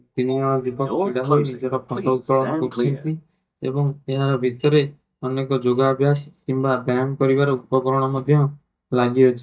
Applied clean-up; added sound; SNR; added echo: neural mask model DeepFilterNet 3.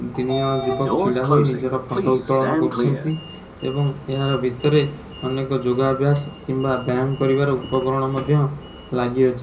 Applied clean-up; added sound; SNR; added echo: none; Sliding door; 8 dB; reverberation time 0.5 s.